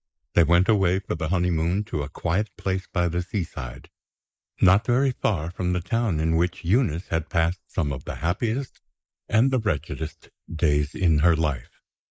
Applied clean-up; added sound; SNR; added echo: neural mask model Resemble Enhance denoiser.